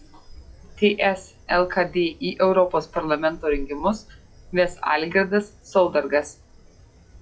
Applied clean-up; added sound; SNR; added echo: classical method log-MMSE.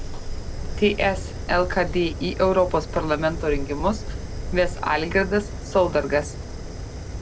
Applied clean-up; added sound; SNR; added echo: none; Fire; 6 dB; none.